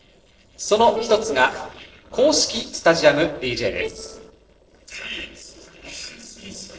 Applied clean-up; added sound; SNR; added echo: neural separator model SepFormer DNS4.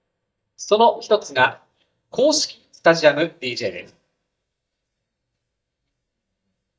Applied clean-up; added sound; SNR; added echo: neural mask model DeepFilterNet 3.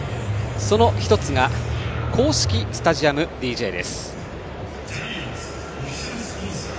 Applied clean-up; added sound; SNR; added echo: none; none; none; none.